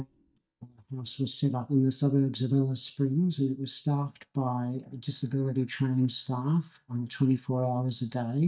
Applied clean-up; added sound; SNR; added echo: neural mask model DeepFilterNet 3.